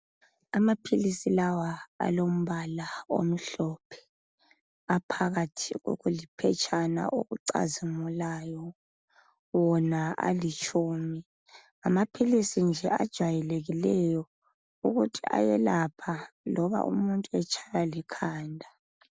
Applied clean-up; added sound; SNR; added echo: none; none; none; none.